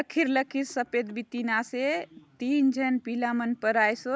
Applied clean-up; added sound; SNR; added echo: none; none; none; none.